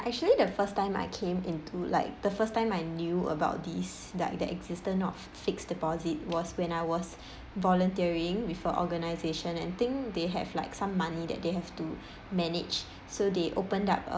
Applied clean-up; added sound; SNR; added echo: none; none; none; none.